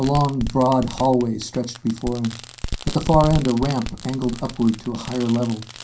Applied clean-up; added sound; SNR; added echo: none; Fireworks; 10 dB; reverberation time 0.3 s.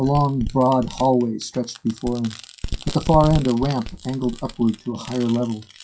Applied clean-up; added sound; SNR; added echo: classical method WPE with log-MMSE.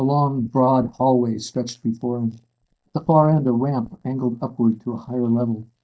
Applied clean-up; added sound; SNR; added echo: neural mask model DeepFilterNet 3.